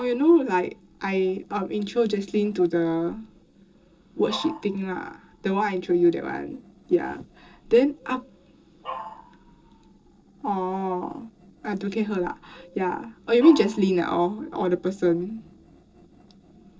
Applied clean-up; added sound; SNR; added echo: neural separator model SepFormer DNS4.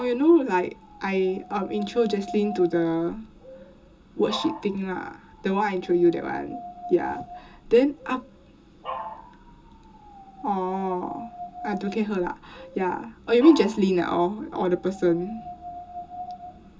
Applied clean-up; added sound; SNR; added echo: none; Dog; 15 dB; reverberation time 0.2 s.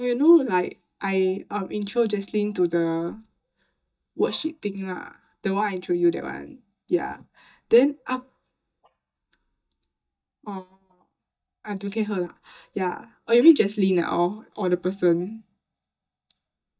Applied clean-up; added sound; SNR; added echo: neural mask model DeepFilterNet 3.